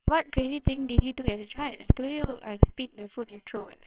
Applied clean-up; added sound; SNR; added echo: neural separator model SepFormer WHAMR!.